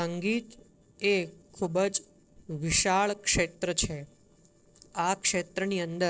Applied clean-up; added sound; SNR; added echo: neural separator model SepFormer DNS4.